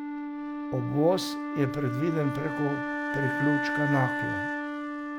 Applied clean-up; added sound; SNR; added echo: none; Wind instrument, woodwind instrument; 1 dB; none.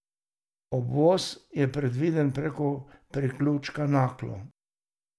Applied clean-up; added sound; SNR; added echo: none; none; none; none.